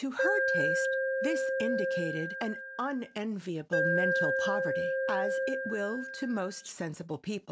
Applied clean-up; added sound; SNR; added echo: none; Alarm; -4 dB; none.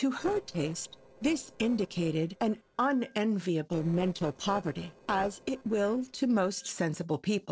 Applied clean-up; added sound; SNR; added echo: neural separator model SepFormer DNS4.